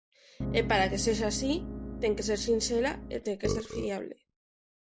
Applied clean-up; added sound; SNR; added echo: none; Piano + Burping, eructation; 5 dB; none.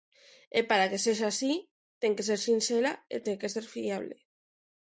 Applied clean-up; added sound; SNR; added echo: none; none; none; none.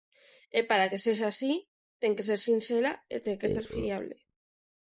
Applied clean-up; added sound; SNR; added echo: neural mask model Resemble Enhance denoiser.